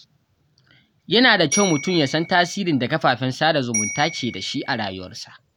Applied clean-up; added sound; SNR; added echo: none; Bell; 10 dB; none.